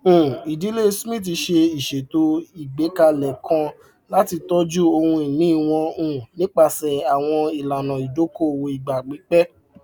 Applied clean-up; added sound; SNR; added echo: none; none; none; none.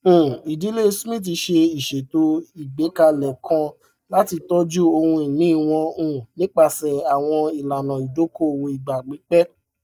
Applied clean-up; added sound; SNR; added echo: neural mask model DeepFilterNet 3.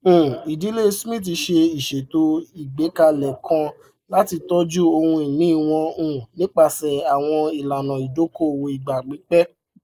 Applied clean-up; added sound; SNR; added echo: neural mask model Resemble Enhance denoiser.